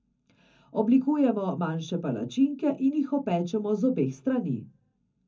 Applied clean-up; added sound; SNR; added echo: none; none; none; reverberation time 0.3 s.